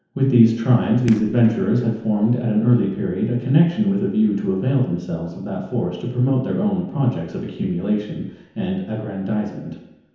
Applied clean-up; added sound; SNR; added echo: none; Fireworks; 15 dB; reverberation time 1.0 s.